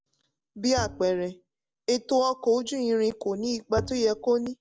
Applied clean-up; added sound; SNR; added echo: none; Bowed string instrument; 10 dB; none.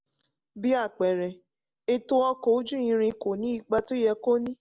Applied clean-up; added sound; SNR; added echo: none; none; none; none.